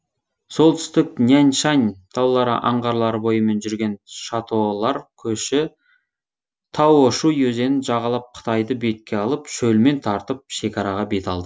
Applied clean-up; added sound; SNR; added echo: none; none; none; none.